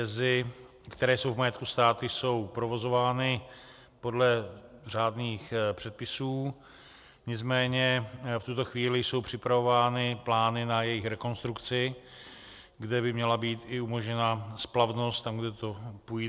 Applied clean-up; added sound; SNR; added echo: none; none; none; none.